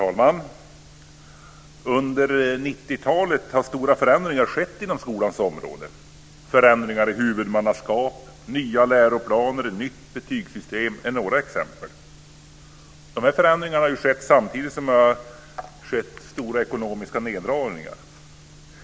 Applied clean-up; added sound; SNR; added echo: none; none; none; none.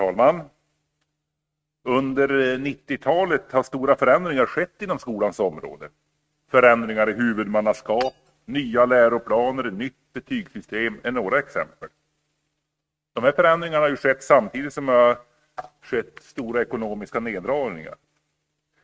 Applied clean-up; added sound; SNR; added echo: neural mask model RNNoise.